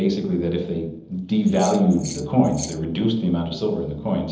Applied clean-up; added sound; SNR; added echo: neural separator model SepFormer DNS4.